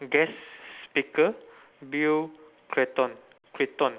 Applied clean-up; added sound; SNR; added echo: none; none; none; none.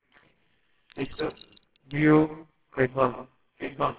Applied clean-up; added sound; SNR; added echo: neural separator model SepFormer WHAMR!.